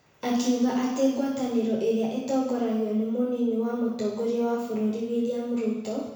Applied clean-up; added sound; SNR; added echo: none; none; none; reverberation time 1.0 s.